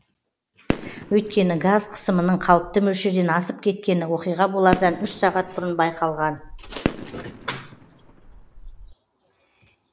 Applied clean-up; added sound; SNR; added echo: none; Fireworks; 10 dB; none.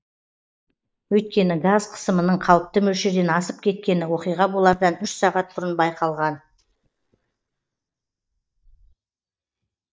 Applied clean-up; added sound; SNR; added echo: neural mask model DeepFilterNet 3.